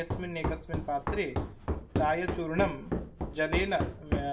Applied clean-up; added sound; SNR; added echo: none; Run; 1 dB; reverberation time 0.1 s.